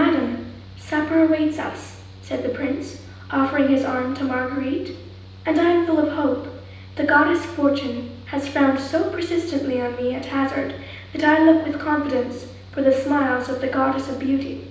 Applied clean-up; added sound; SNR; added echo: none; Mechanical fan; 18 dB; reverberation time 0.9 s.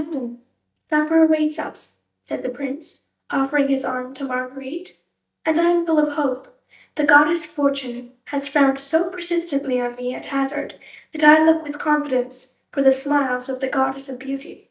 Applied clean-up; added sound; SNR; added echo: neural mask model DeepFilterNet 3.